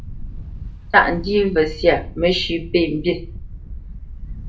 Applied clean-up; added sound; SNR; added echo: none; Wind; 10 dB; reverberation time 0.3 s.